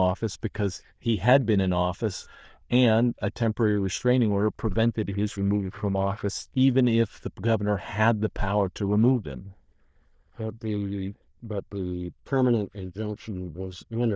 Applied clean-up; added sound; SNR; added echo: neural diffusion model UNIVERSE++.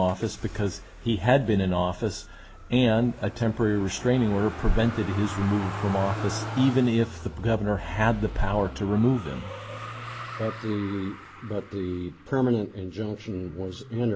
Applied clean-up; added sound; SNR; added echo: none; Motor vehicle (road); 12 dB; none.